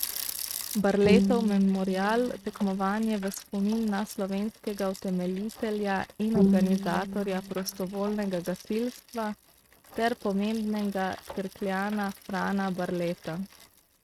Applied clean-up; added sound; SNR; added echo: neural mask model RNNoise.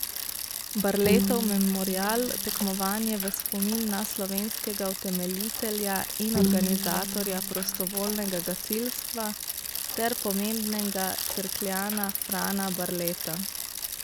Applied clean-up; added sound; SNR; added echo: none; Bowed string instrument + Bicycle; 1 dB; none.